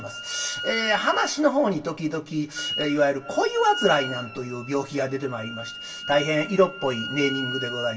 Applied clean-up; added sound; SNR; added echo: none; Wind instrument, woodwind instrument; 9 dB; reverberation time 0.2 s.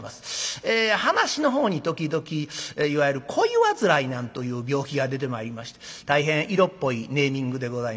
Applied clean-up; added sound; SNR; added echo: none; none; none; none.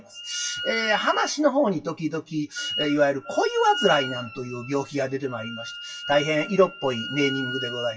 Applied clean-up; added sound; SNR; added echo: classical method WPE with log-MMSE.